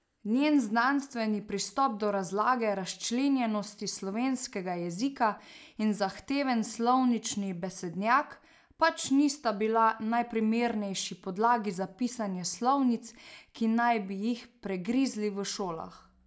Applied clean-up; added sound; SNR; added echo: none; none; none; none.